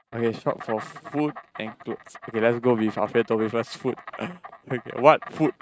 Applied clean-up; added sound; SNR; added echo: neural mask model RNNoise.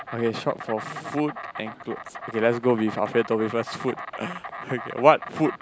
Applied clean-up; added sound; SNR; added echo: none; Insect; 12 dB; none.